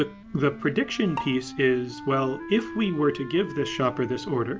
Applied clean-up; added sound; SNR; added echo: none; Bowed string instrument + Wind instrument, woodwind instrument; 12 dB; none.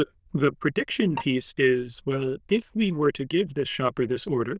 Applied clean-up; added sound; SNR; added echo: neural diffusion model UNIVERSE++.